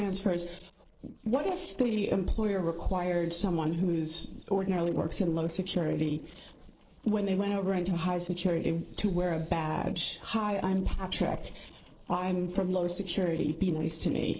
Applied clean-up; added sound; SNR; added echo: neural separator model SepFormer DNS4.